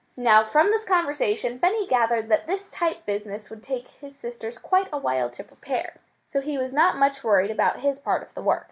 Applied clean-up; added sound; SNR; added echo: none; none; none; none.